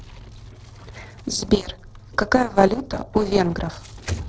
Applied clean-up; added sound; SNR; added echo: neural separator model SepFormer DNS4.